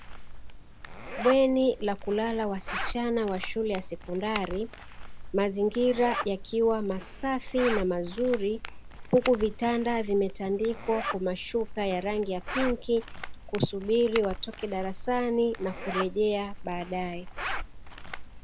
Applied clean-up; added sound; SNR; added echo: none; Zipper (clothing); 8 dB; none.